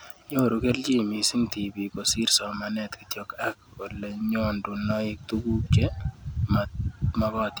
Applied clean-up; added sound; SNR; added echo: none; none; none; none.